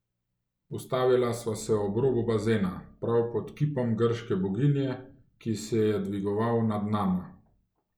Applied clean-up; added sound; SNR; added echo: none; none; none; none.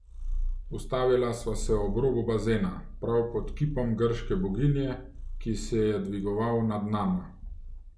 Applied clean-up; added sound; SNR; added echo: none; Purr; 7 dB; none.